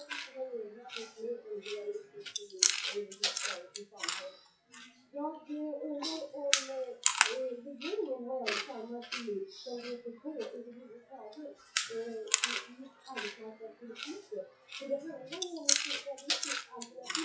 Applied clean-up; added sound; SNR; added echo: classical method WPE with log-MMSE.